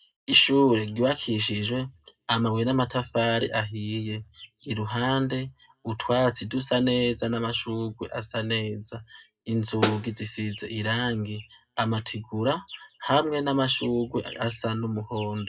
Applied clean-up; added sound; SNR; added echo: none; Snare drum; 1 dB; reverberation time 0.2 s.